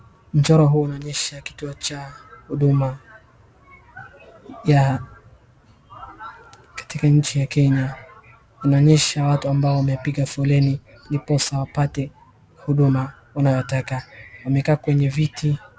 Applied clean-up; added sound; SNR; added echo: none; none; none; none.